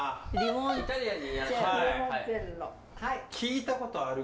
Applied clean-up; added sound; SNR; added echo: none; Breathing; 13 dB; none.